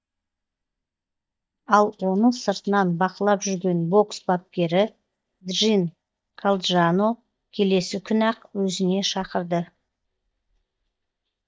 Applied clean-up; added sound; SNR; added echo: neural mask model DeepFilterNet 3.